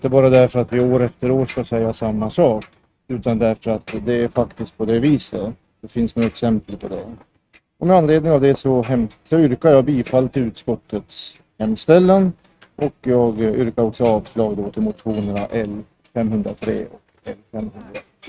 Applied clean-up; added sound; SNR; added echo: neural mask model RNNoise.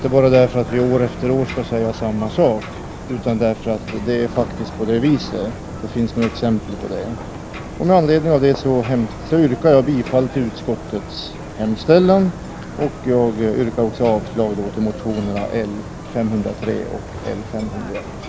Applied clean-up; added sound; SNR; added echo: none; Ocean; 12 dB; none.